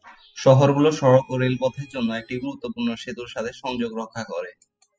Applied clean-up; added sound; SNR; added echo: classical method spectral subtraction.